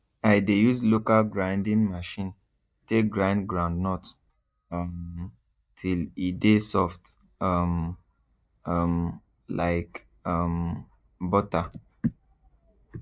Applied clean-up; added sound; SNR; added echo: neural mask model DeepFilterNet 3.